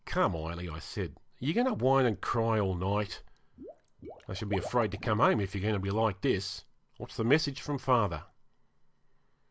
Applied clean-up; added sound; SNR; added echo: none; Liquid; 15 dB; none.